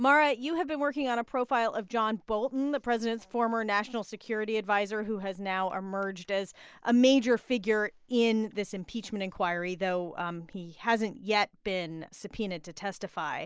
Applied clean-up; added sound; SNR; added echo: none; none; none; none.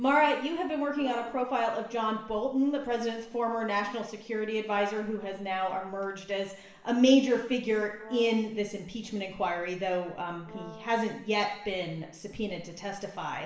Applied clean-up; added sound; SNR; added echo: none; Brass instrument; 20 dB; reverberation time 0.8 s.